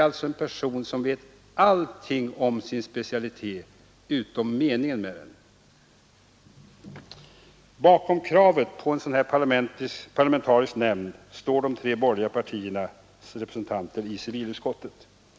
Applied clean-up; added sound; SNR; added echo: none; none; none; none.